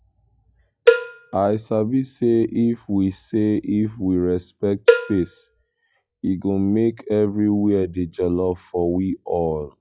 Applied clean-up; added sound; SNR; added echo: classical method log-MMSE.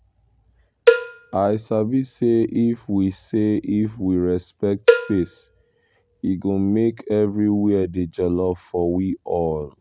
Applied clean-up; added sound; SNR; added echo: none; Cowbell; 2 dB; none.